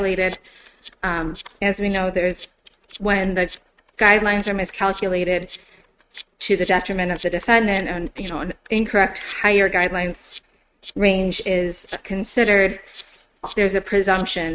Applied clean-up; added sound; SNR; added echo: neural mask model RNNoise.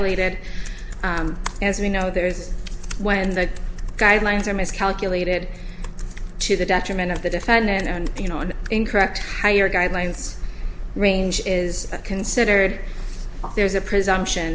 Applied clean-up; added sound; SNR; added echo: none; none; none; none.